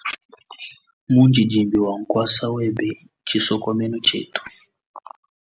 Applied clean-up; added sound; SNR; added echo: none; none; none; none.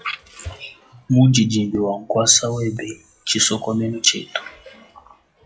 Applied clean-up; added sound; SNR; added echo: classical method WPE with log-MMSE.